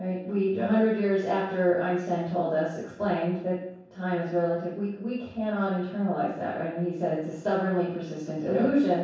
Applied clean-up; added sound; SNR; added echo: none; none; none; reverberation time 0.7 s.